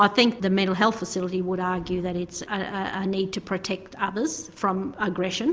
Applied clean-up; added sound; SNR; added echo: none; none; none; none.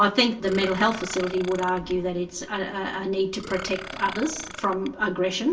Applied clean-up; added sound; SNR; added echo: none; Burping, eructation; 13 dB; reverberation time 0.2 s.